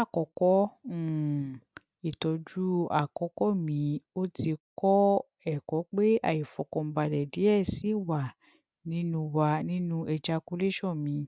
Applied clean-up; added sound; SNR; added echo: none; none; none; none.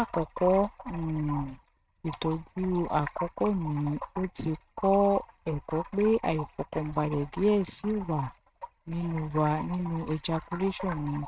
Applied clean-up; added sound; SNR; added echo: neural mask model RNNoise.